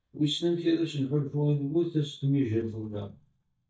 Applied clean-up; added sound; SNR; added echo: neural mask model DeepFilterNet 3.